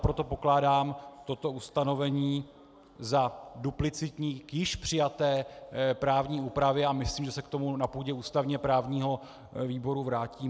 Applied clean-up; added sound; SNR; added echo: none; none; none; none.